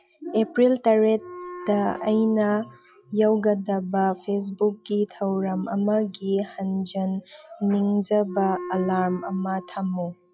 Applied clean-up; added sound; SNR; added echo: classical method log-MMSE.